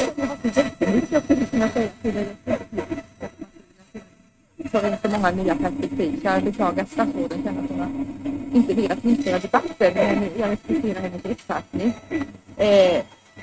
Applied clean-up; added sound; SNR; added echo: neural mask model RNNoise.